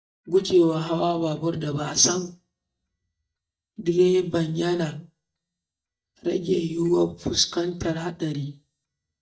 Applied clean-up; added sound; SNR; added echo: neural mask model DeepFilterNet 3.